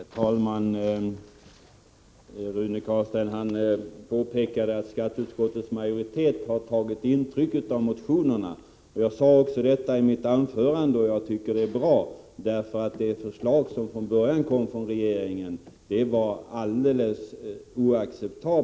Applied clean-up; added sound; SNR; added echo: none; none; none; none.